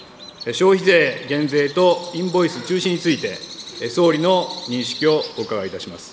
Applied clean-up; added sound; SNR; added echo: none; Bird vocalization, bird call, bird song; 16 dB; none.